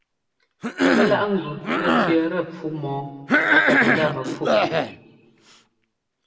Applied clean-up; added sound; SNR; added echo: none; Cough; -4 dB; reverberation time 1.7 s.